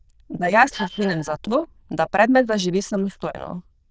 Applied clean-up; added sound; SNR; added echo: neural diffusion model UNIVERSE++.